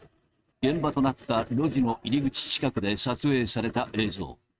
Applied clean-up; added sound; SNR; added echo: neural mask model RNNoise.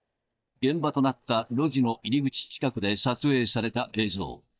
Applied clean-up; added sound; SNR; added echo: neural mask model DeepFilterNet 3.